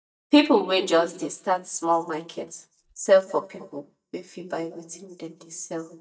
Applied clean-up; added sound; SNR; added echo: neural mask model DeepFilterNet 3.